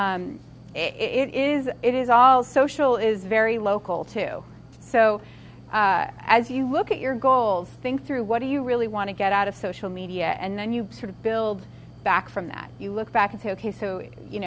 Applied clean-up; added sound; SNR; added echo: none; none; none; none.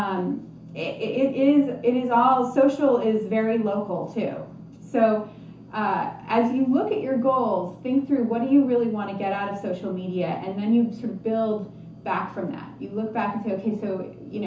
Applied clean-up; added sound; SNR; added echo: none; none; none; reverberation time 0.9 s.